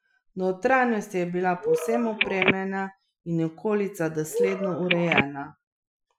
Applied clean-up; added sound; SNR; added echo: classical method Wiener filter.